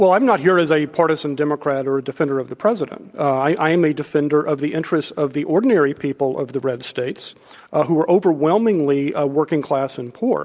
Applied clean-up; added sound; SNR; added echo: none; none; none; none.